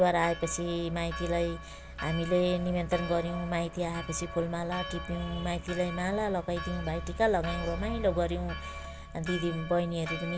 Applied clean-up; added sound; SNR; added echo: none; Church bell; 12 dB; none.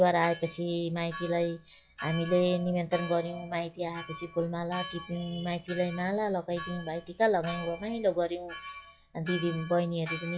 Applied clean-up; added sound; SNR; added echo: classical method log-MMSE.